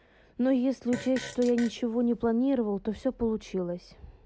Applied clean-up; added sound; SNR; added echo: none; Fart; 16 dB; none.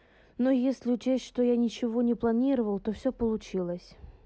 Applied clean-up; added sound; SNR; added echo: none; none; none; none.